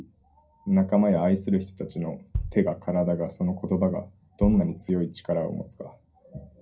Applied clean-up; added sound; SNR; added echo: none; Bass drum; 12 dB; reverberation time 0.2 s.